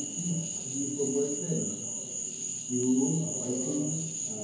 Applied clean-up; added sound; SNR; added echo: none; Cricket / Frog; 3 dB; reverberation time 0.9 s.